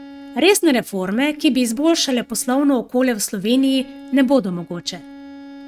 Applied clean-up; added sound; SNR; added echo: neural mask model RNNoise.